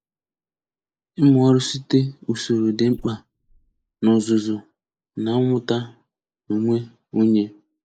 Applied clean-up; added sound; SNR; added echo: neural mask model Resemble Enhance denoiser.